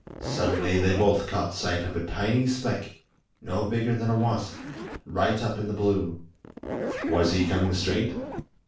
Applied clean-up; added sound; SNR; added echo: none; Zipper (clothing); 10 dB; reverberation time 0.3 s.